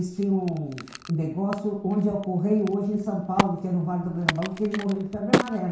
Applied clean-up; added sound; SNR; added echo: none; Crack; 6 dB; reverberation time 0.6 s.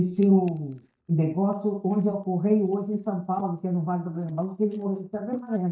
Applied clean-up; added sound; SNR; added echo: neural mask model DeepFilterNet 3.